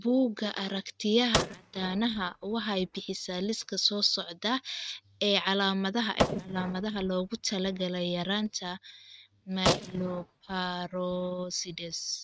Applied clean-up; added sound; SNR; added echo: neural mask model RNNoise.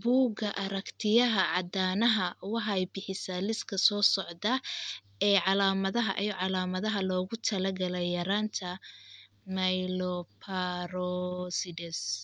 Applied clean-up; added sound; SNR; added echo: none; none; none; none.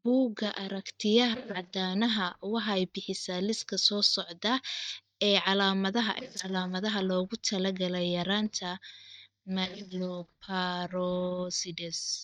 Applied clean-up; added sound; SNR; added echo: neural mask model DeepFilterNet 3.